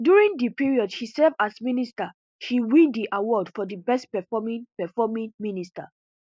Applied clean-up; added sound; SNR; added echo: neural mask model Resemble Enhance denoiser.